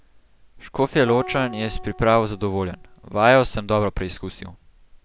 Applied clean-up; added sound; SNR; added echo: none; Acoustic guitar; 17 dB; none.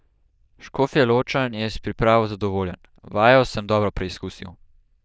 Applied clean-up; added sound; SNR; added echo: neural diffusion model UNIVERSE++.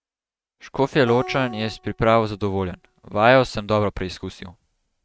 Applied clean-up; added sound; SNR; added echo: neural mask model RNNoise.